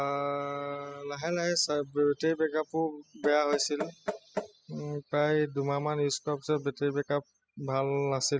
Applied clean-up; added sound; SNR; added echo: classical method spectral subtraction.